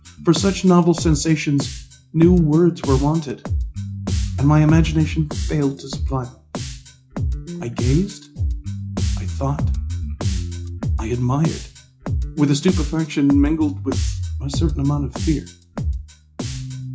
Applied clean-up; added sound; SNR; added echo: classical method WPE with log-MMSE.